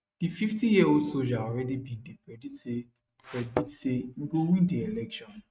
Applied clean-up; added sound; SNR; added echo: neural mask model RNNoise.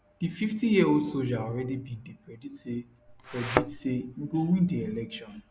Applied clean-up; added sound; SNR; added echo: none; Thump, thud; 2 dB; none.